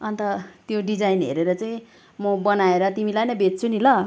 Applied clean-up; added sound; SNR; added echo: none; none; none; none.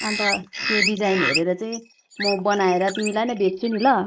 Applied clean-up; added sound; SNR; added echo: neural mask model Resemble Enhance denoiser.